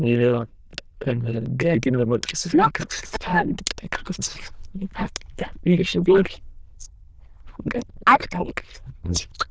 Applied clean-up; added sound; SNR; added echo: neural diffusion model UNIVERSE++.